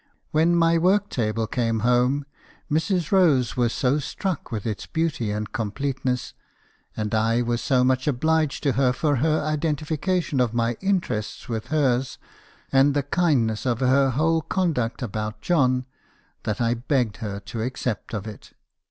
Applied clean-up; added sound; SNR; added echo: none; none; none; none.